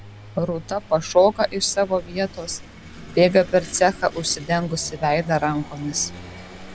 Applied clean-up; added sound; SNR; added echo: none; Engine / Vehicle; 17 dB; none.